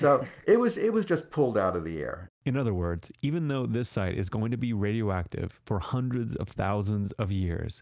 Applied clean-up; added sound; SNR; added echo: none; none; none; none.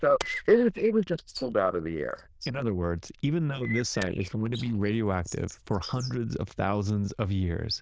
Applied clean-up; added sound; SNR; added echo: neural diffusion model UNIVERSE++.